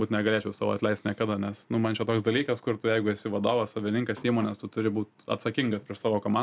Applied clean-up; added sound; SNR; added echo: none; none; none; none.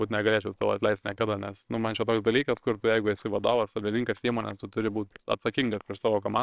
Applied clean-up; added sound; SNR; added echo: neural separator model SepFormer WHAMR!.